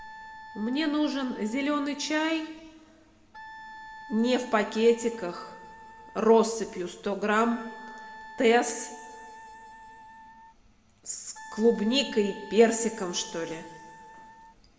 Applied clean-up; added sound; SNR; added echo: none; Wind instrument, woodwind instrument; 18 dB; reverberation time 1.7 s.